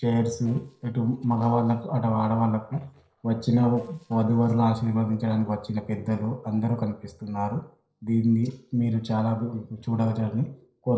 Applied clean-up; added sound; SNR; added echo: neural separator model SepFormer DNS4.